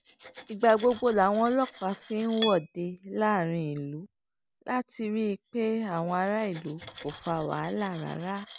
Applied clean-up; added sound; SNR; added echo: none; Cutlery, silverware; 15 dB; none.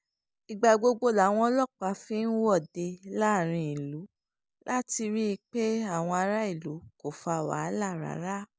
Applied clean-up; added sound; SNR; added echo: none; none; none; none.